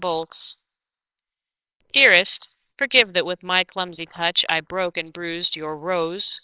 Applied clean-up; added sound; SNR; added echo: neural separator model SepFormer WHAMR!.